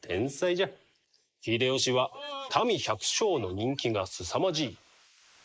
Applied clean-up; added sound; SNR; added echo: neural mask model Resemble Enhance denoiser.